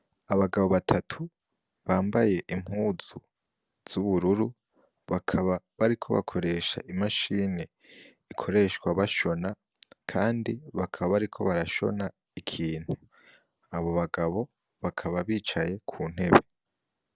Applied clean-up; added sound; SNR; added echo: none; none; none; none.